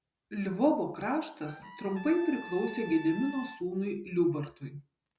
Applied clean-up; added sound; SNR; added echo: none; Trumpet; 16 dB; none.